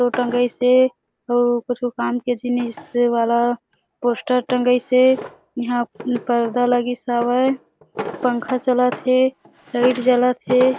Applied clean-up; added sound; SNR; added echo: none; Drawer open or close; 16 dB; none.